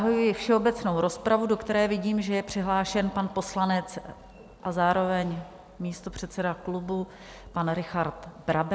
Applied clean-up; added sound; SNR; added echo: none; none; none; none.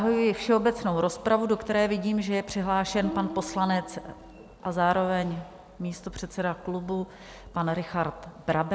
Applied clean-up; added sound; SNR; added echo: none; Guitar; 12 dB; none.